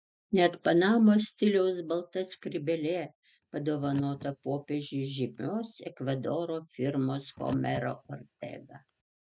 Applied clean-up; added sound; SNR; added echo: neural mask model RNNoise.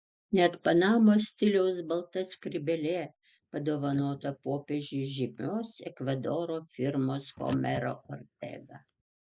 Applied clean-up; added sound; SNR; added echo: neural mask model Resemble Enhance denoiser.